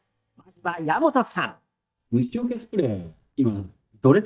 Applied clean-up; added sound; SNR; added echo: neural mask model DeepFilterNet 3.